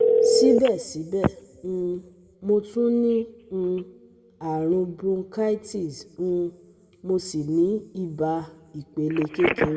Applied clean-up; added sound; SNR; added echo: none; Telephone; 3 dB; reverberation time 1.3 s.